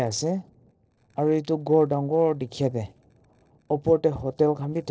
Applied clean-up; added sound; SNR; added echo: neural separator model SepFormer DNS4.